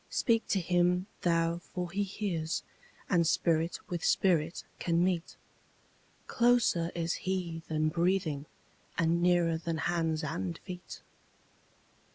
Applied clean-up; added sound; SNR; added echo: none; none; none; none.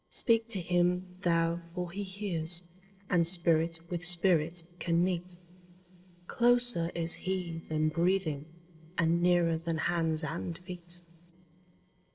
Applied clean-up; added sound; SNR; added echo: neural separator model SepFormer DNS4.